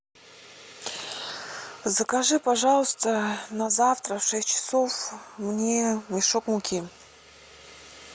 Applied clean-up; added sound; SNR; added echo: none; none; none; none.